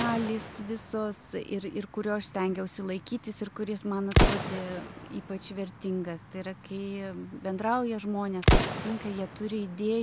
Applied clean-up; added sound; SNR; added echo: none; Explosion; 0 dB; none.